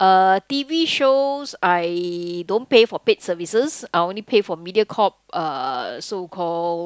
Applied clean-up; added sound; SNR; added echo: none; none; none; none.